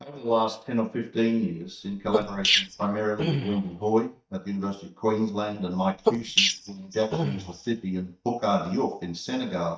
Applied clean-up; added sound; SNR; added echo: neural mask model DeepFilterNet 3.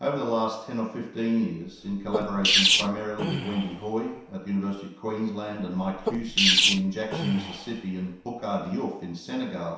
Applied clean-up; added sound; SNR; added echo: none; Sneeze; -1 dB; reverberation time 0.7 s.